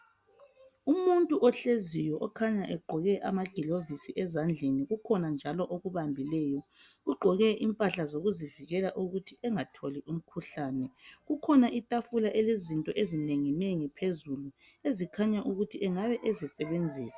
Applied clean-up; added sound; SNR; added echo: none; none; none; none.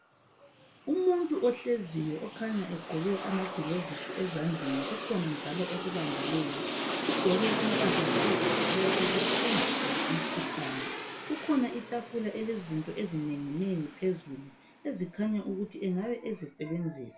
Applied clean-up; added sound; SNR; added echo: none; Aircraft; 1 dB; reverberation time 0.2 s.